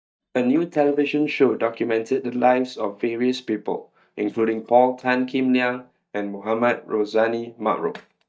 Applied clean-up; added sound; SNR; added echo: neural mask model DeepFilterNet 3.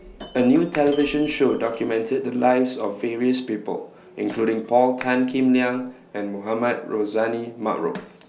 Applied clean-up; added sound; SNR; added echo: none; Clapping + Shatter; 20 dB; none.